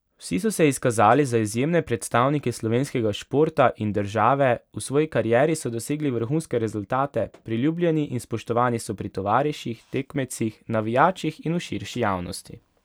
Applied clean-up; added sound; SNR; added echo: none; none; none; none.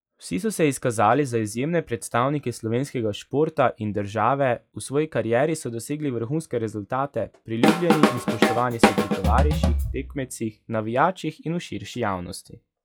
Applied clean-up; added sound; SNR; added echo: classical method log-MMSE.